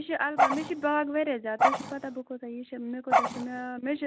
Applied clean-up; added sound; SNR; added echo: none; Dog; -4 dB; none.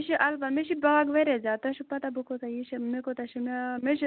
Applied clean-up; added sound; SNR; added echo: none; none; none; none.